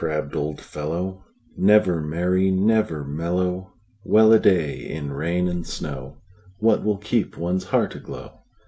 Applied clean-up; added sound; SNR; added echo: none; none; none; none.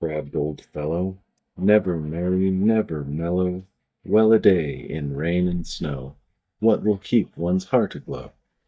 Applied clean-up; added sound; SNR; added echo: neural mask model DeepFilterNet 3.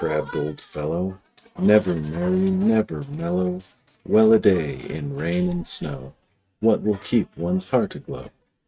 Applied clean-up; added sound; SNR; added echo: neural mask model RNNoise.